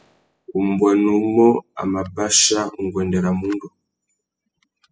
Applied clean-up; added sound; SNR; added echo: classical method spectral subtraction.